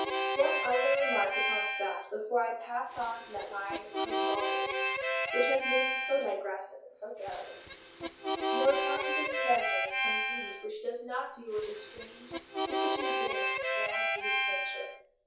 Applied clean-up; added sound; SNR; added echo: none; Harmonica; -2 dB; reverberation time 0.6 s.